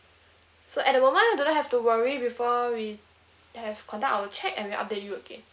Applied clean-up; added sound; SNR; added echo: none; none; none; none.